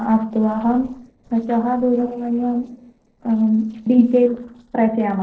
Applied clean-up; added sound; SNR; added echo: neural separator model SepFormer DNS4.